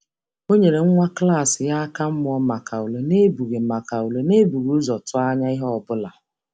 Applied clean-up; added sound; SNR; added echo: none; none; none; none.